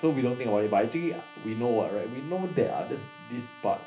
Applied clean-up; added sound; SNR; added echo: none; Trumpet; 19 dB; reverberation time 0.3 s.